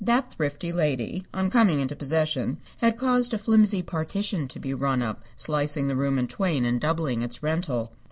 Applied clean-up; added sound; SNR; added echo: none; none; none; none.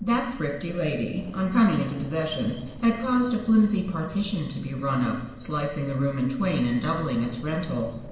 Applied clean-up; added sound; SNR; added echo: none; Fire; 20 dB; reverberation time 1.1 s.